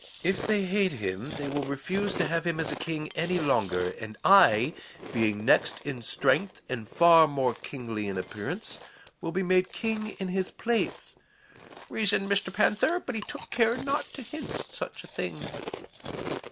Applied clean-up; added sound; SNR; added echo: none; Chewing, mastication; 12 dB; none.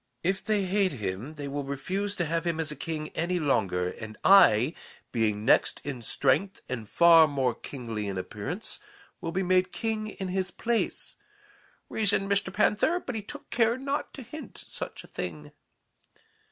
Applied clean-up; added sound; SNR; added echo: none; none; none; none.